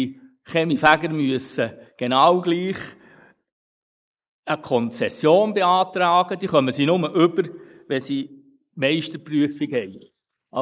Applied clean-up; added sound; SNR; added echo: neural mask model Resemble Enhance denoiser.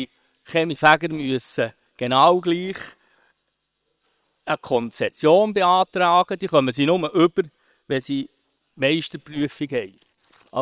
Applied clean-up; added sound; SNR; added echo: neural separator model SepFormer WHAM!.